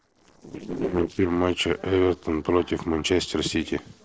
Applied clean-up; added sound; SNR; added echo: neural separator model SepFormer DNS4.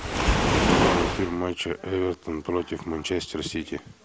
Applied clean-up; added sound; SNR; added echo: none; Waves, surf; -2 dB; none.